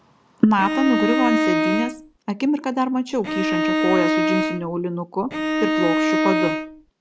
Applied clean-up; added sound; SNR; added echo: none; Bowed string instrument; -2 dB; none.